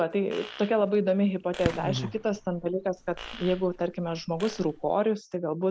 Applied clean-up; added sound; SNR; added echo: none; Fireworks + Fart; 14 dB; none.